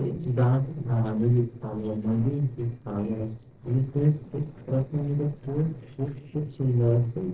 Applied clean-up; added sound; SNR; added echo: neural separator model SepFormer DNS4.